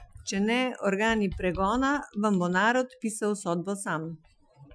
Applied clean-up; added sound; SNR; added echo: classical method Wiener filter.